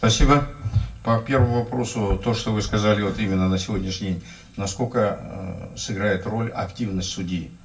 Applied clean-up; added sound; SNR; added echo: none; none; none; reverberation time 0.2 s.